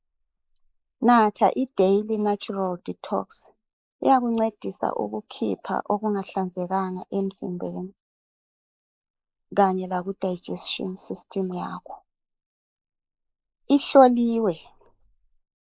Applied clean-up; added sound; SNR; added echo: neural mask model Resemble Enhance denoiser.